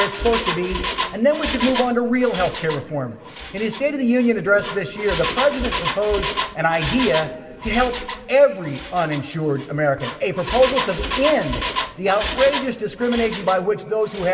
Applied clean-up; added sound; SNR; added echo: none; Engine; 7 dB; reverberation time 1.8 s.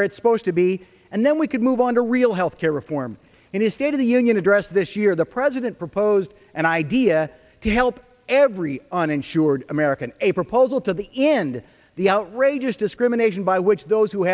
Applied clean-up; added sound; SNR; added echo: none; none; none; none.